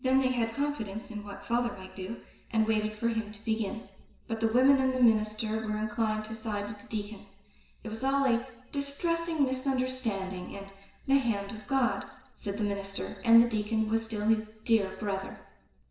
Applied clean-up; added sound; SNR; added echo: none; none; none; reverberation time 0.9 s.